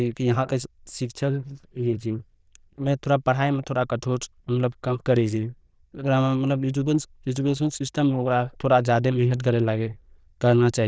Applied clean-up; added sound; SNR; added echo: neural diffusion model UNIVERSE++.